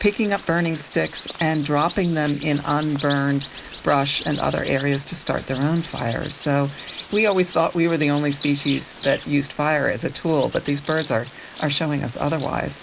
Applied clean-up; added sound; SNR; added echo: neural mask model Resemble Enhance denoiser.